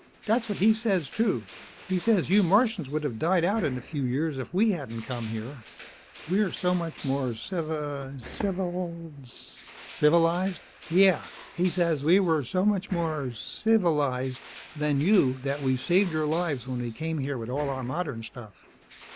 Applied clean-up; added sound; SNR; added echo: none; Walk, footsteps + Crushing; 17 dB; none.